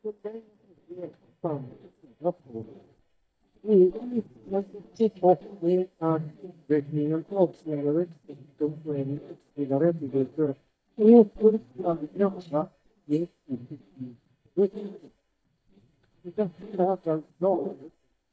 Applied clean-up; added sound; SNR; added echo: neural mask model DeepFilterNet 3.